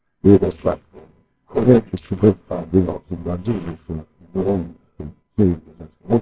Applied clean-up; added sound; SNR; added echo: neural separator model SepFormer WHAMR!.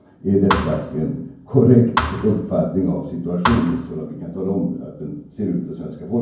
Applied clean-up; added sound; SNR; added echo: none; Thump, thud; 6 dB; reverberation time 0.9 s.